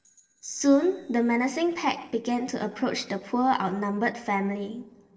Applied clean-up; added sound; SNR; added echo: neural separator model SepFormer DNS4.